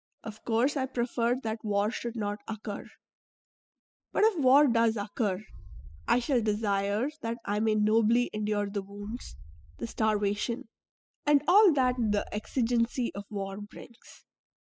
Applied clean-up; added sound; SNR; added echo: classical method spectral subtraction.